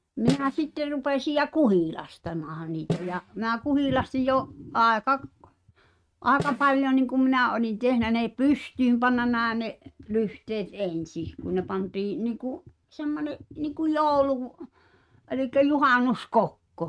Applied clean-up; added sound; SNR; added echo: neural mask model RNNoise.